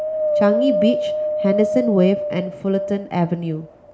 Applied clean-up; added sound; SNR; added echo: none; Wind; 1 dB; none.